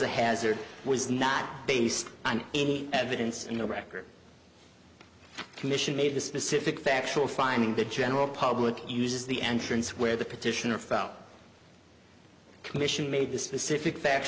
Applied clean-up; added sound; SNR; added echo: none; none; none; none.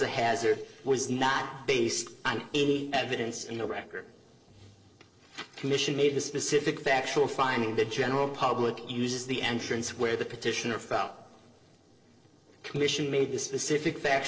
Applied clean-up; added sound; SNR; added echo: neural separator model SepFormer DNS4.